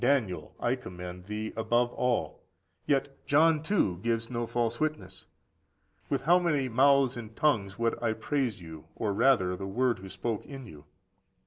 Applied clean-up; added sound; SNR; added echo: none; none; none; none.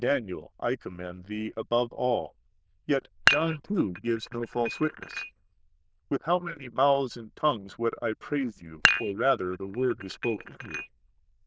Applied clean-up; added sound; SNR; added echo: neural diffusion model UNIVERSE++.